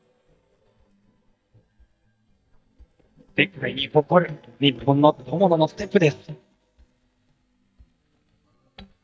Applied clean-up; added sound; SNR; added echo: neural mask model DeepFilterNet 3.